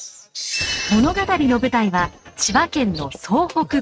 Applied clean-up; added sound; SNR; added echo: neural mask model RNNoise.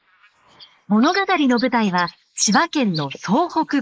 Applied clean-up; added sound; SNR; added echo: neural mask model Resemble Enhance denoiser.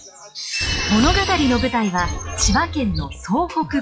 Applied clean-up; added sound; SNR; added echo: classical method log-MMSE.